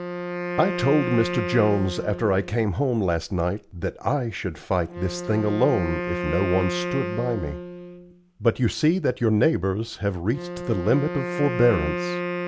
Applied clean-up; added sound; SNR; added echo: none; Wind instrument, woodwind instrument; 7 dB; none.